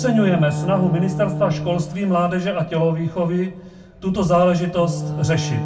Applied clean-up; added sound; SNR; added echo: none; Wind instrument, woodwind instrument; 8 dB; reverberation time 0.2 s.